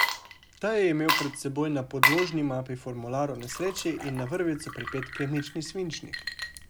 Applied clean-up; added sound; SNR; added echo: none; Water / Liquid; 3 dB; none.